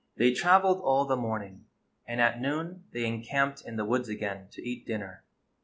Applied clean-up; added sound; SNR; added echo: none; none; none; none.